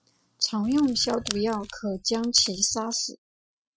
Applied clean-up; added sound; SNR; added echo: classical method Wiener filter.